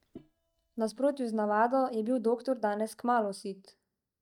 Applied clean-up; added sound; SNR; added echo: neural mask model DeepFilterNet 3.